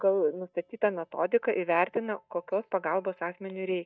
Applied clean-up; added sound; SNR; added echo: neural mask model DeepFilterNet 3.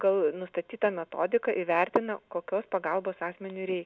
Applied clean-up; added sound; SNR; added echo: none; none; none; none.